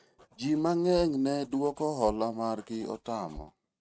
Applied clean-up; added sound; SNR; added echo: neural mask model RNNoise.